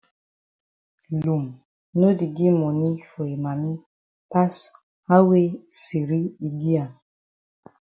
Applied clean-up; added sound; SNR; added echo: none; none; none; none.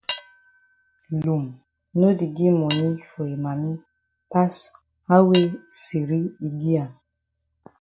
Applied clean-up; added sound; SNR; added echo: none; Cutlery, silverware / Dishes, pots, and pans; 18 dB; none.